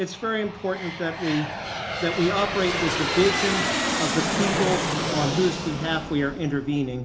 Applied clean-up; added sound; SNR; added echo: none; Aircraft; 2 dB; reverberation time 0.4 s.